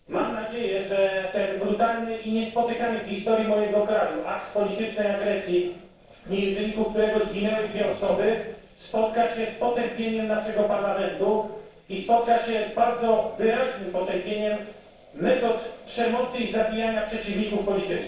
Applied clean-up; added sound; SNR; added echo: neural separator model SepFormer DNS4.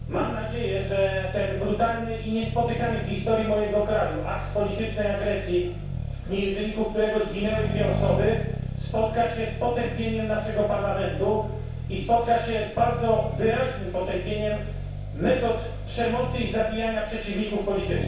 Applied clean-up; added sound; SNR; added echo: none; Accelerating, revving, vroom; 5 dB; reverberation time 0.7 s.